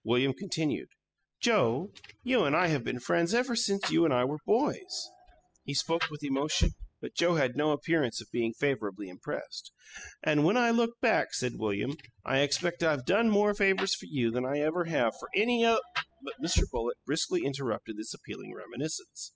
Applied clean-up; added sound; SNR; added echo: classical method spectral subtraction.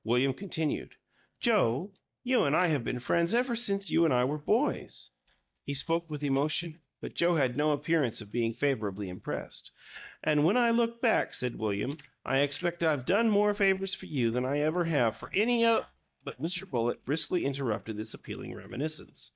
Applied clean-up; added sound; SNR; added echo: neural mask model DeepFilterNet 3.